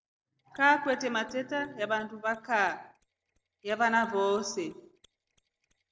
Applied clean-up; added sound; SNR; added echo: neural separator model SepFormer DNS4.